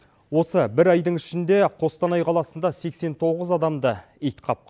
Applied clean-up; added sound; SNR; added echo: none; none; none; none.